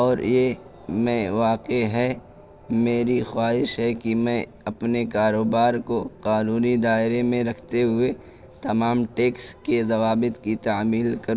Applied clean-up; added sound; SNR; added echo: none; none; none; none.